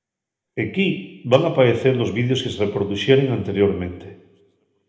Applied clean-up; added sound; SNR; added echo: none; none; none; reverberation time 0.7 s.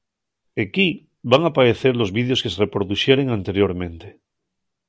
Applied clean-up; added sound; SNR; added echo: none; none; none; none.